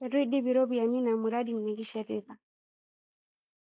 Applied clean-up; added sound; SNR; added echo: neural mask model Resemble Enhance denoiser.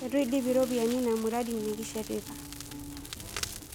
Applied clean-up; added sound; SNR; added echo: none; Crackle; 10 dB; none.